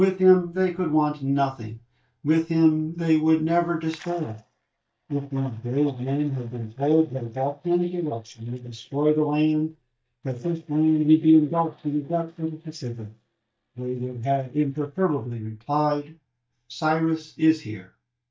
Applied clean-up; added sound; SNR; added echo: neural mask model DeepFilterNet 3.